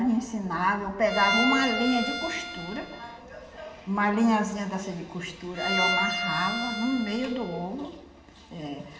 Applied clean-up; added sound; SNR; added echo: none; Bowed string instrument; 3 dB; reverberation time 0.9 s.